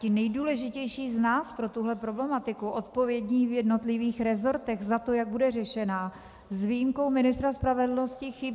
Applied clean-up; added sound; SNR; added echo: none; none; none; none.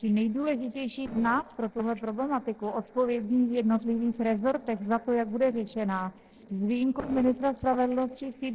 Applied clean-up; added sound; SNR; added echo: neural separator model SepFormer DNS4.